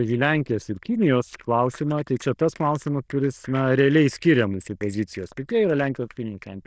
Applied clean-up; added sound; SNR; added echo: neural diffusion model UNIVERSE++.